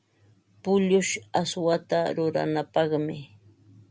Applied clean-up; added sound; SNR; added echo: none; none; none; none.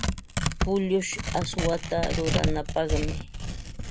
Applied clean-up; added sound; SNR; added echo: none; Tearing; 0 dB; none.